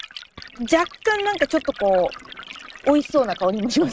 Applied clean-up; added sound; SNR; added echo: neural mask model RNNoise.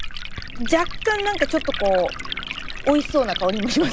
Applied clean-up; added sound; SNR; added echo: none; Liquid; 6 dB; none.